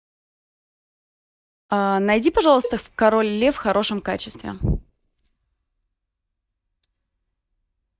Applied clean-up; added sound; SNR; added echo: neural mask model DeepFilterNet 3.